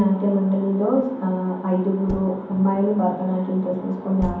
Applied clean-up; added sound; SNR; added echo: none; Thump, thud; 18 dB; reverberation time 1.2 s.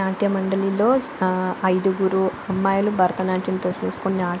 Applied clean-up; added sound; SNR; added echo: none; none; none; none.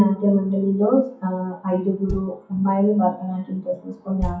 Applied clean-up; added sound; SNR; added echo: classical method WPE with log-MMSE.